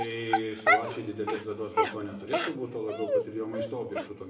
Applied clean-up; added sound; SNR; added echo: none; Dog; -3 dB; reverberation time 0.9 s.